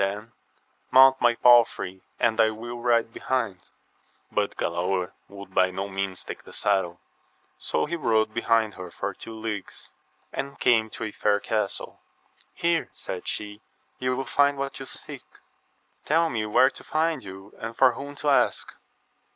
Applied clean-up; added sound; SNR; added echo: none; none; none; none.